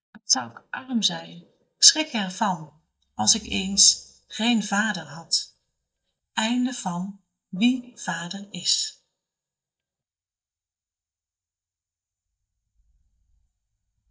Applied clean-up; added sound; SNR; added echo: neural mask model DeepFilterNet 3.